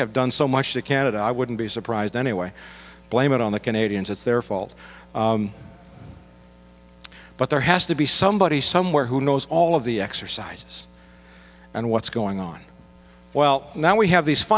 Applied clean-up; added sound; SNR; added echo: none; none; none; none.